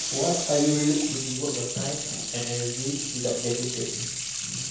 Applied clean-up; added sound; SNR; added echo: none; Sink (filling or washing) / Water tap, faucet; 2 dB; reverberation time 0.7 s.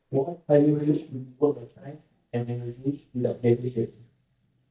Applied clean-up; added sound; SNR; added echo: neural mask model DeepFilterNet 3.